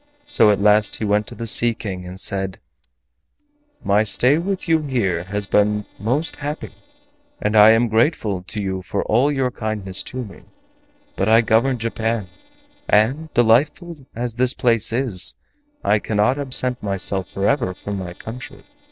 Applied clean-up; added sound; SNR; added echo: neural separator model SepFormer DNS4.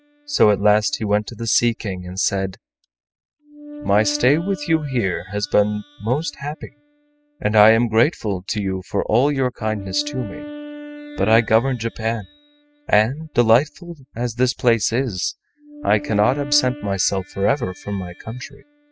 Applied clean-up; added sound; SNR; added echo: classical method spectral subtraction.